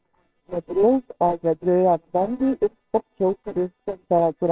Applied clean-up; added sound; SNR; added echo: neural separator model SepFormer WHAMR!.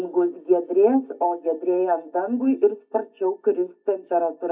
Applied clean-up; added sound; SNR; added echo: neural mask model DeepFilterNet 3.